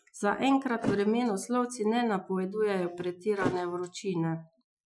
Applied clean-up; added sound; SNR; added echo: classical method Wiener filter.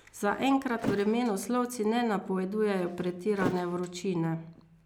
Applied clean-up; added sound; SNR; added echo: none; Thump, thud; 12 dB; none.